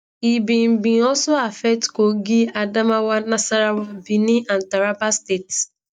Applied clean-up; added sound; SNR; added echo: neural mask model DeepFilterNet 3.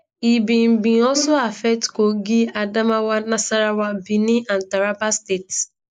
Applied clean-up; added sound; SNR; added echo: neural mask model Resemble Enhance denoiser.